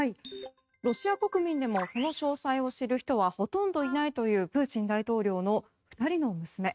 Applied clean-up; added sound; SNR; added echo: neural mask model RNNoise.